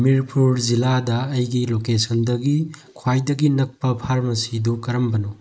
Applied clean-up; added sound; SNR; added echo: neural mask model Resemble Enhance denoiser.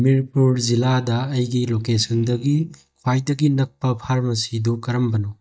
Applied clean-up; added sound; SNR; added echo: neural mask model DeepFilterNet 3.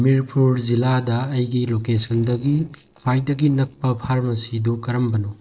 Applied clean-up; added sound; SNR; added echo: neural separator model SepFormer DNS4.